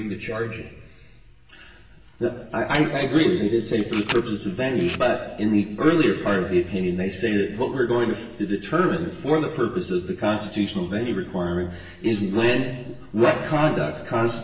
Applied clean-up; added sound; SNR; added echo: none; Camera; 12 dB; reverberation time 1.1 s.